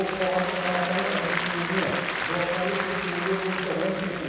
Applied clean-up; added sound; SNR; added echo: none; Applause; 1 dB; reverberation time 1.2 s.